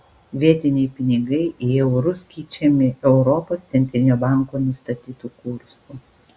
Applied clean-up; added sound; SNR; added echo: none; none; none; none.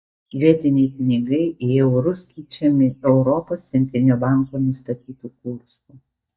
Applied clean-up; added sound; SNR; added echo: neural mask model DeepFilterNet 3.